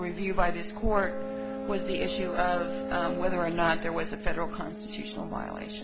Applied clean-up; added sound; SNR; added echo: none; Boat, Water vehicle; 7 dB; none.